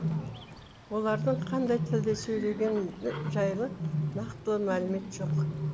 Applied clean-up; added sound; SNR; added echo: none; Bird; 2 dB; none.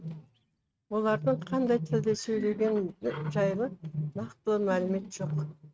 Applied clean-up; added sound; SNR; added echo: neural mask model RNNoise.